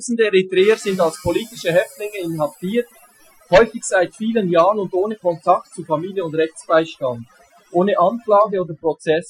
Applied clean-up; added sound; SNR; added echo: classical method Wiener filter.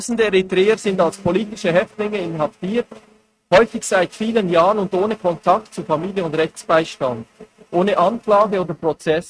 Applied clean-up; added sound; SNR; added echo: neural mask model RNNoise.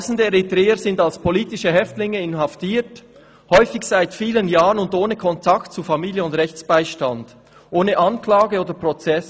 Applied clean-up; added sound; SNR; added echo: none; none; none; none.